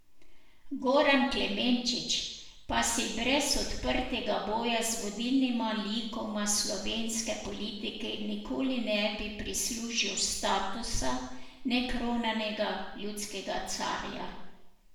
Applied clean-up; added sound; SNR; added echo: none; none; none; reverberation time 0.8 s.